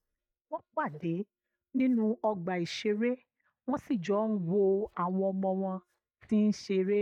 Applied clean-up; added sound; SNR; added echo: neural mask model DeepFilterNet 3.